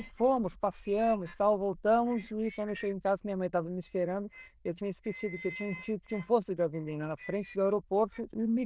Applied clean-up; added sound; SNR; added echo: neural diffusion model UNIVERSE++.